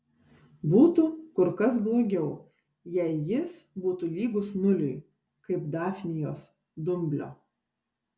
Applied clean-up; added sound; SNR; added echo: none; none; none; none.